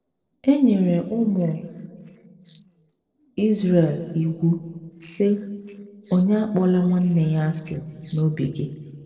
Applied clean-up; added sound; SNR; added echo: neural separator model SepFormer DNS4.